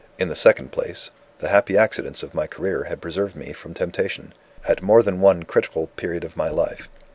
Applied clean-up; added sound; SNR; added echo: none; none; none; none.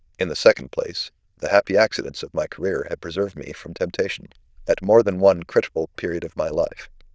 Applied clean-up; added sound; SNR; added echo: neural diffusion model UNIVERSE++.